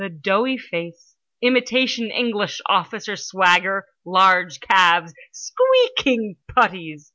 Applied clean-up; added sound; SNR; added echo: none; none; none; none.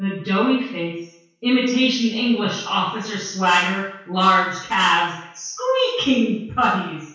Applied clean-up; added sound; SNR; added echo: none; none; none; reverberation time 0.6 s.